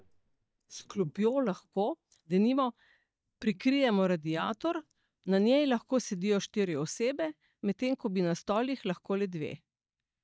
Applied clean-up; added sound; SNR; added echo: neural mask model DeepFilterNet 3.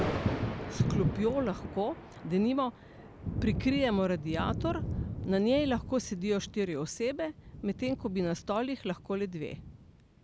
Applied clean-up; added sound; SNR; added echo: none; Thunder + Thunder; 5 dB; none.